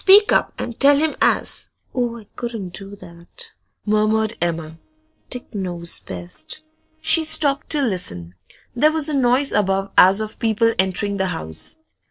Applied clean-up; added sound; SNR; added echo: neural separator model SepFormer DNS4.